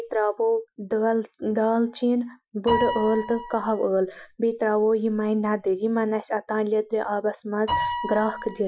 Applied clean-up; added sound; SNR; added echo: classical method Wiener filter.